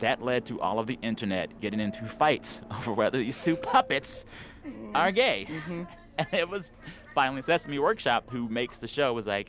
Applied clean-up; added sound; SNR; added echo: none; Subway, metro, underground; 18 dB; none.